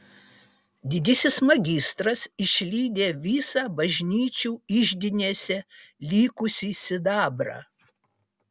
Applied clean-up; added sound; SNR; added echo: none; none; none; none.